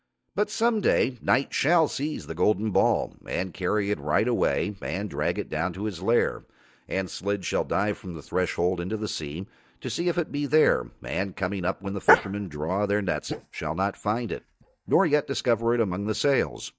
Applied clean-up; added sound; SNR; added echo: neural mask model DeepFilterNet 3.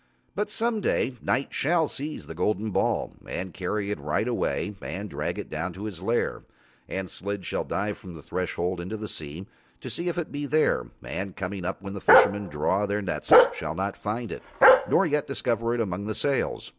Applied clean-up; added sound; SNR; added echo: none; Bark; -5 dB; none.